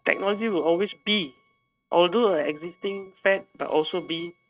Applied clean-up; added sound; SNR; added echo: neural mask model RNNoise.